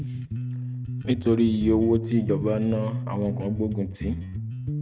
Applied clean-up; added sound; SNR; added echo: neural mask model RNNoise.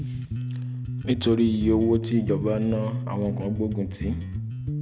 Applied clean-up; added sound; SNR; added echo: none; Bass guitar; 5 dB; none.